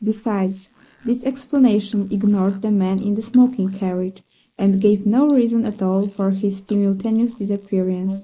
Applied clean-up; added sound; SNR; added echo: neural mask model Resemble Enhance denoiser.